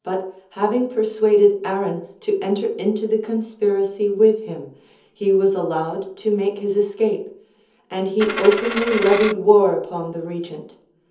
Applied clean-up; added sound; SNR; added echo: none; Coin (dropping); 6 dB; reverberation time 0.7 s.